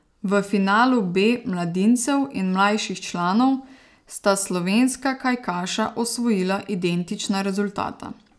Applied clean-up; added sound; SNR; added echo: none; none; none; none.